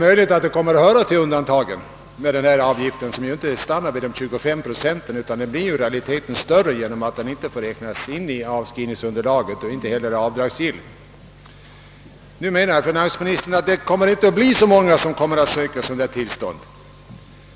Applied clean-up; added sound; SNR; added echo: none; none; none; none.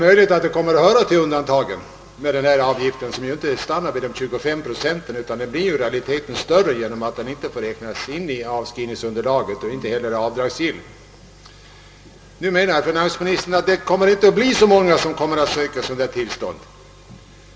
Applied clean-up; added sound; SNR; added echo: none; none; none; reverberation time 0.2 s.